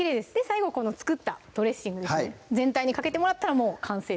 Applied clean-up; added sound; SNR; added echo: none; none; none; none.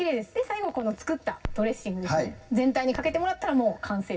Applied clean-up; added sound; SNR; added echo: none; Crackle; 15 dB; reverberation time 0.4 s.